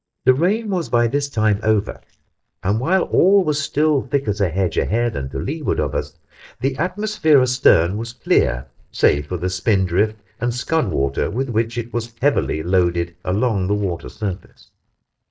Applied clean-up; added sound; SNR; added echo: neural mask model DeepFilterNet 3.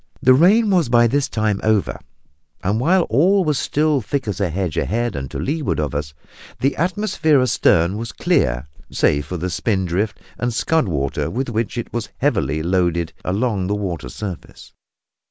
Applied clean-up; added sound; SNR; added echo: none; none; none; none.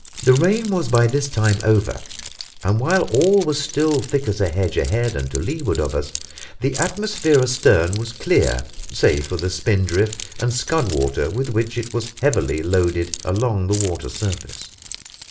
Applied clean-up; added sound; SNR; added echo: none; Keys jangling; 15 dB; reverberation time 0.4 s.